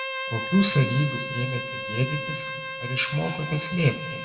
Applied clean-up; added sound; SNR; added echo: none; Bowed string instrument; 6 dB; reverberation time 1.7 s.